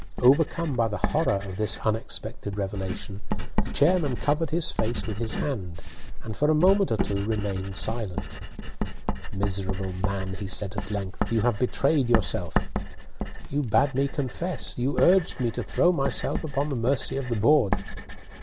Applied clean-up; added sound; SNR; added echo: none; Writing; 2 dB; none.